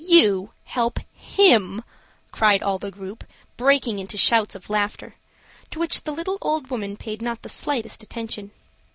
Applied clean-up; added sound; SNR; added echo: none; none; none; none.